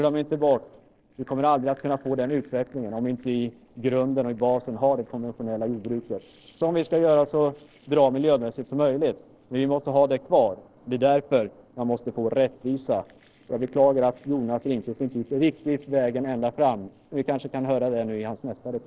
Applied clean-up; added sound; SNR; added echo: neural separator model SepFormer DNS4.